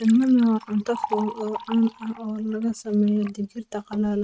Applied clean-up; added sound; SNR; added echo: neural mask model RNNoise.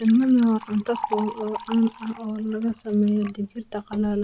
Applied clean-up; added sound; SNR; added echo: none; Liquid; 14 dB; none.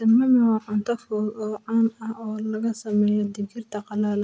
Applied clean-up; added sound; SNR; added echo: none; none; none; none.